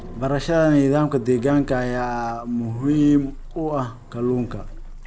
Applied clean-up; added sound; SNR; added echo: none; Engine; 14 dB; none.